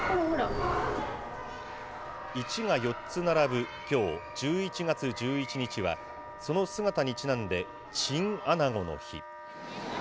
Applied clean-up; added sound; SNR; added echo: none; Wind instrument, woodwind instrument; 14 dB; none.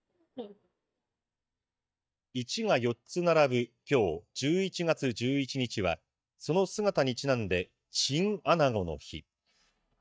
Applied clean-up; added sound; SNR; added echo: neural mask model DeepFilterNet 3.